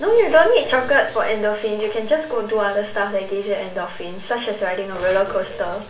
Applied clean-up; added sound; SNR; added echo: none; none; none; reverberation time 0.3 s.